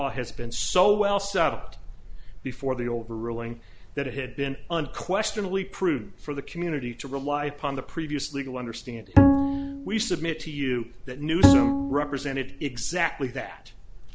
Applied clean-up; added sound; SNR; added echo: none; Bowed string instrument; -5 dB; none.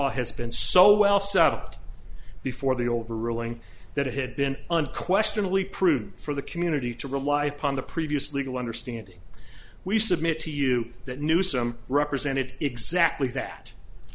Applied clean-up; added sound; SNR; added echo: none; none; none; none.